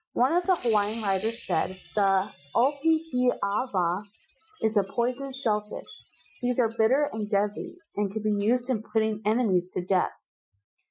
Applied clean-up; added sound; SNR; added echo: classical method Wiener filter.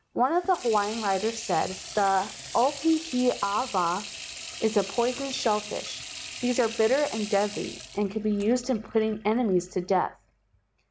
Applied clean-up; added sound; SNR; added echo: none; Sink (filling or washing) / Water tap, faucet; 13 dB; none.